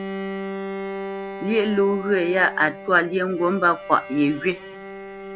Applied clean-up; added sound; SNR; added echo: none; Bowed string instrument; 10 dB; none.